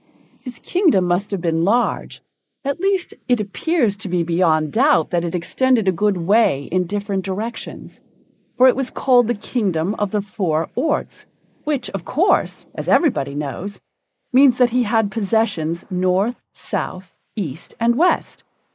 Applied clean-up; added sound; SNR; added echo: neural mask model Resemble Enhance denoiser.